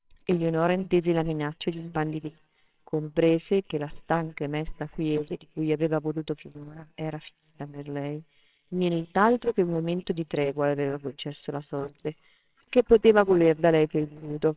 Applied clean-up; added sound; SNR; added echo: neural separator model SepFormer WHAMR!.